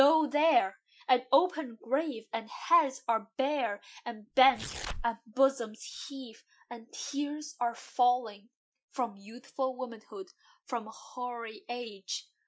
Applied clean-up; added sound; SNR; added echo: classical method Wiener filter.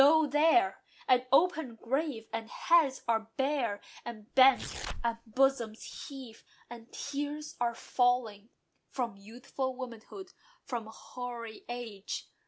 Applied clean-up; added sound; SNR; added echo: none; Tearing; 11 dB; none.